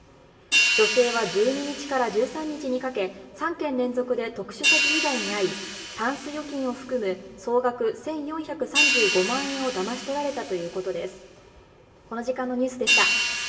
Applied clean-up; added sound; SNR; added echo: none; Hi-hat; 1 dB; reverberation time 1.2 s.